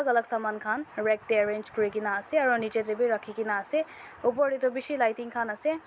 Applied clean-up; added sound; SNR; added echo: none; none; none; none.